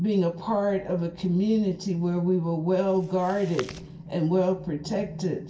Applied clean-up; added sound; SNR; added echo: none; Chewing, mastication; 18 dB; reverberation time 0.2 s.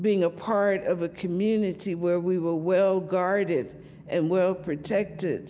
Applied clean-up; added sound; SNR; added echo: none; none; none; none.